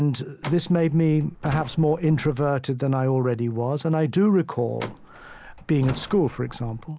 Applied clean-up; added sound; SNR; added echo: none; Truck; 15 dB; none.